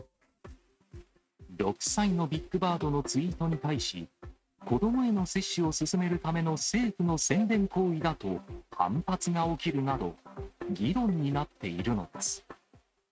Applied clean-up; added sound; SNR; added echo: neural mask model RNNoise.